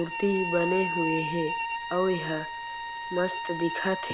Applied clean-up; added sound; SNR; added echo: none; Bowed string instrument; 3 dB; none.